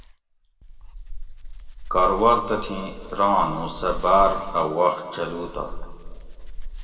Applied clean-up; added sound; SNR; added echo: none; Dog; 9 dB; reverberation time 1.9 s.